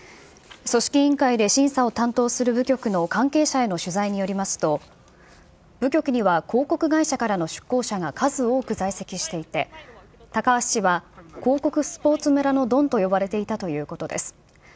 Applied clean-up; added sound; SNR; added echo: none; none; none; none.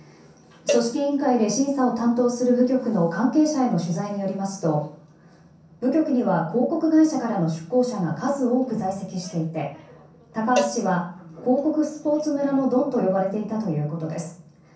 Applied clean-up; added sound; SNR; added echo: none; Cowbell; 9 dB; reverberation time 0.6 s.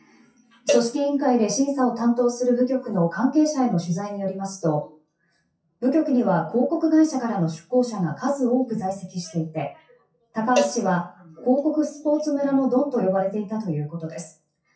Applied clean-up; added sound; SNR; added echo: classical method WPE with log-MMSE.